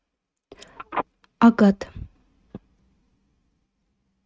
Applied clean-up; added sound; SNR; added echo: neural mask model RNNoise.